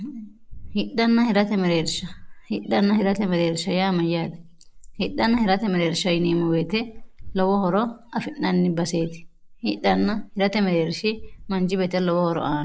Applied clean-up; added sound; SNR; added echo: neural mask model Resemble Enhance denoiser.